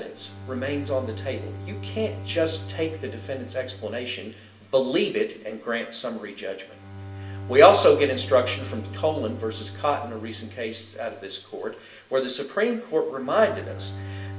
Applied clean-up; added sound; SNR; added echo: none; Bowed string instrument; 12 dB; reverberation time 0.8 s.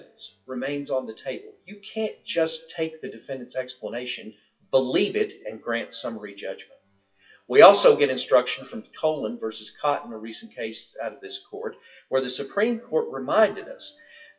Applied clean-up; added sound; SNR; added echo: classical method WPE with log-MMSE.